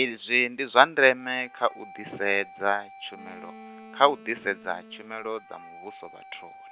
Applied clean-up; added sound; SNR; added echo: none; Wind instrument, woodwind instrument + Wind instrument, woodwind instrument; 20 dB; none.